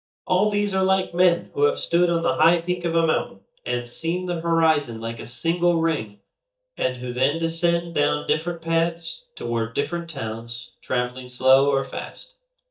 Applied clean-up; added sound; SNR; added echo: neural mask model DeepFilterNet 3.